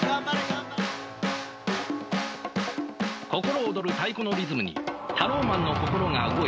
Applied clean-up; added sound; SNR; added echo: none; none; none; none.